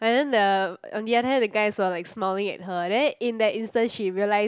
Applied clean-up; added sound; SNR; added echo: none; none; none; none.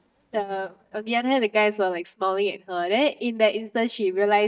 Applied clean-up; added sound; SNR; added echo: neural mask model DeepFilterNet 3.